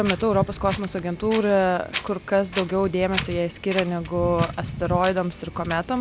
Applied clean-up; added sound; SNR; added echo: none; Wind; 8 dB; none.